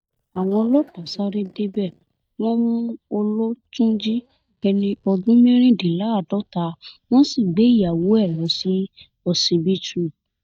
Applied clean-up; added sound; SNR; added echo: neural mask model DeepFilterNet 3.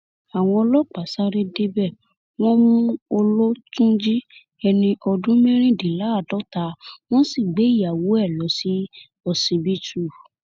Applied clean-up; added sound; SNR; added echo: none; none; none; none.